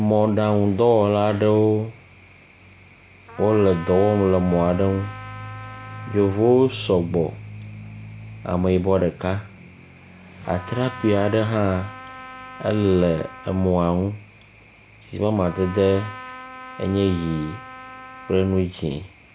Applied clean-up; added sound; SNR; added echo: none; Trumpet; 17 dB; none.